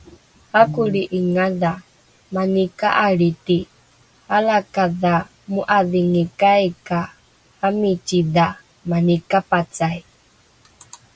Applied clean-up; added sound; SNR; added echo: none; none; none; none.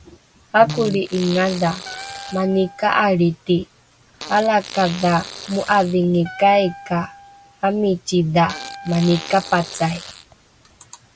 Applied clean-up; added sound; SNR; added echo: none; Wind instrument, woodwind instrument + Fart; 16 dB; none.